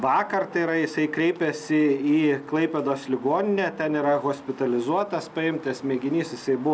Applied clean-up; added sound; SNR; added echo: none; none; none; none.